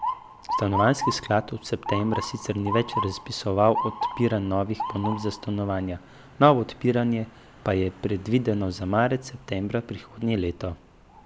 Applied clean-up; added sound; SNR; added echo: none; Motor vehicle (road) / Siren; 9 dB; none.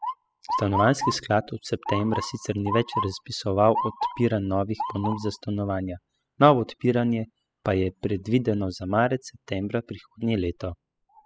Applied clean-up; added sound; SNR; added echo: classical method spectral subtraction.